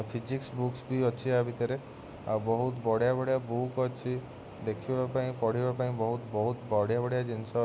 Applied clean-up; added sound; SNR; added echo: none; none; none; none.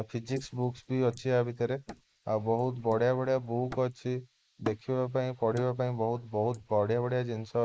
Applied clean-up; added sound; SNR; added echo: neural mask model Resemble Enhance denoiser.